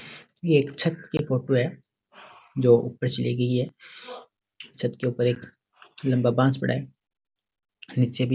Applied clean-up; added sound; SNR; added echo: none; none; none; none.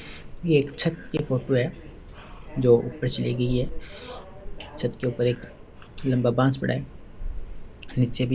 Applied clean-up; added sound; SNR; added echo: none; Subway, metro, underground; 11 dB; none.